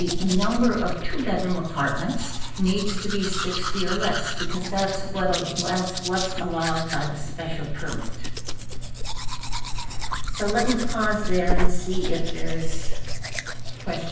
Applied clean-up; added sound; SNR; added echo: none; Domestic sounds, home sounds; -4 dB; reverberation time 0.9 s.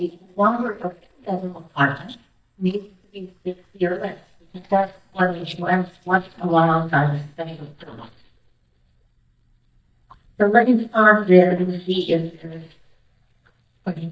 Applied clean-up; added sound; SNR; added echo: neural mask model DeepFilterNet 3.